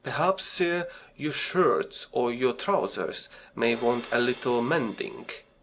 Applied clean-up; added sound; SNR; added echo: none; Crash cymbal; 17 dB; none.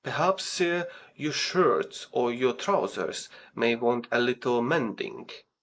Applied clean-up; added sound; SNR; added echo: neural mask model Resemble Enhance denoiser.